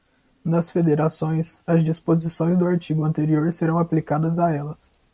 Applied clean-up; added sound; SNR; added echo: none; none; none; none.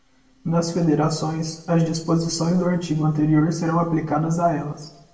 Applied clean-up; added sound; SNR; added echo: none; none; none; reverberation time 0.6 s.